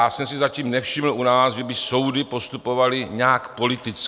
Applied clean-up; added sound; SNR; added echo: none; none; none; none.